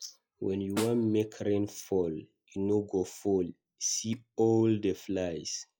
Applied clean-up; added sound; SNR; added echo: classical method log-MMSE.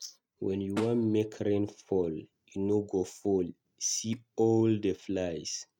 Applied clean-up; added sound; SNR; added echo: neural mask model RNNoise.